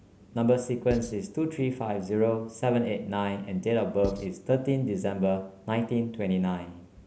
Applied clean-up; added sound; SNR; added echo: none; Writing; 11 dB; none.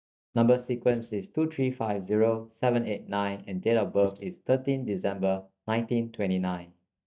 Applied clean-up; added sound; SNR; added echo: neural mask model DeepFilterNet 3.